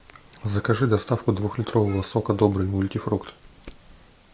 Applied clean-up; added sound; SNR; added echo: none; none; none; none.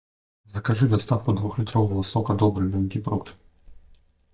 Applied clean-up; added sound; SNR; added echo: neural mask model DeepFilterNet 3.